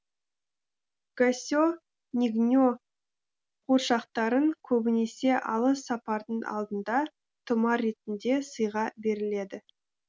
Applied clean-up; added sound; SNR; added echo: none; none; none; none.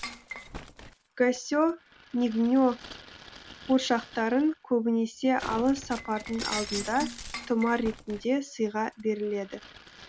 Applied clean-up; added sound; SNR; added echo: none; Shatter; 14 dB; none.